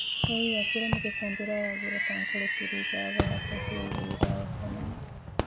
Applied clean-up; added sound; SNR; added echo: none; Fireworks; -4 dB; none.